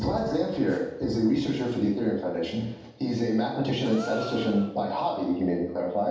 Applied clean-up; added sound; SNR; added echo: none; Gasp; 16 dB; reverberation time 0.8 s.